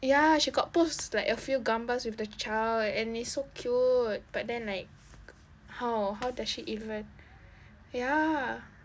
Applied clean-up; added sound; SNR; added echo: none; none; none; none.